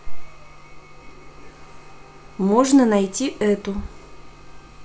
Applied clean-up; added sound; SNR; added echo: none; none; none; none.